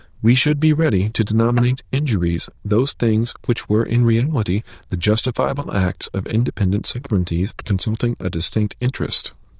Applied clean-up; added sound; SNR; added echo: neural diffusion model UNIVERSE++.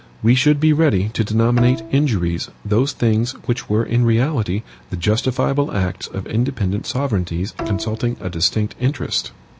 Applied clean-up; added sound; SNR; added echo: none; Bowed string instrument; 14 dB; none.